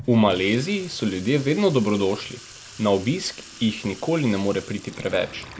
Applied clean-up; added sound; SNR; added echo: none; Sink (filling or washing) / Water tap, faucet; 18 dB; none.